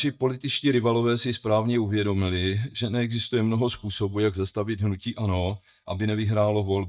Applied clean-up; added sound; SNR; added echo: neural mask model DeepFilterNet 3.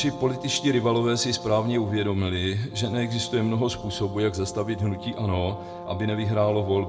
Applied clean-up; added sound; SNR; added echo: none; Brass instrument; 13 dB; reverberation time 0.6 s.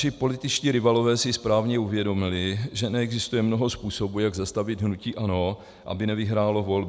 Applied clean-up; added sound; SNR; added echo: none; none; none; none.